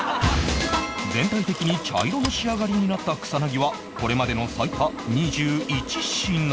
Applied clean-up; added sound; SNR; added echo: none; Drill; 12 dB; none.